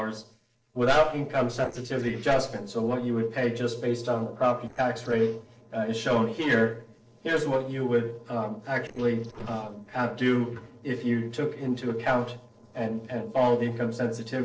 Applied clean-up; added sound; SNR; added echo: neural separator model SepFormer DNS4.